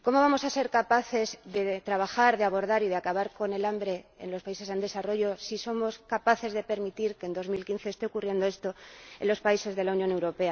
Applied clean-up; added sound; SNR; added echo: none; none; none; none.